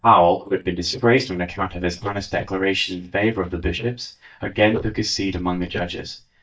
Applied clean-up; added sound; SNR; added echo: neural mask model DeepFilterNet 3.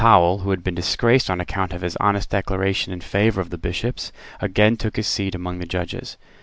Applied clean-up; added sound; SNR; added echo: none; none; none; none.